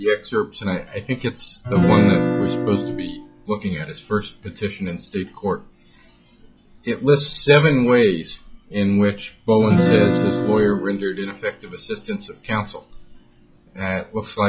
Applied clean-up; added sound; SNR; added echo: classical method log-MMSE.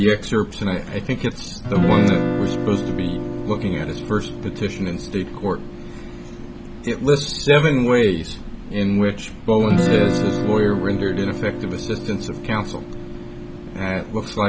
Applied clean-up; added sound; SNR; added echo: none; Guitar; 5 dB; none.